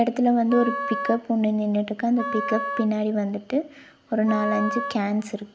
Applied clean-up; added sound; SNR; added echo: none; Wind instrument, woodwind instrument; 9 dB; none.